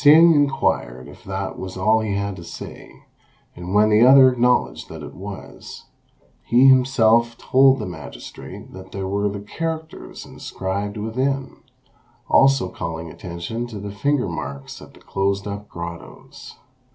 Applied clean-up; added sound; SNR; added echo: none; none; none; none.